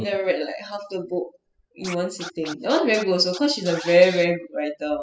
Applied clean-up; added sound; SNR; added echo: classical method spectral subtraction.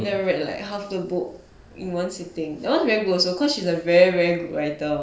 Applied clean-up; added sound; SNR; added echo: none; none; none; none.